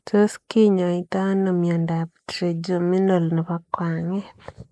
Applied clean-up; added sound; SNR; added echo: neural mask model Resemble Enhance denoiser.